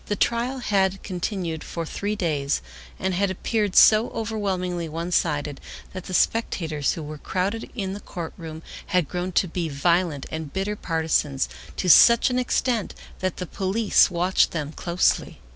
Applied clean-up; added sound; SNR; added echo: none; none; none; none.